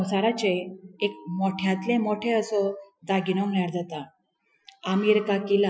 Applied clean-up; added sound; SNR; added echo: classical method Wiener filter.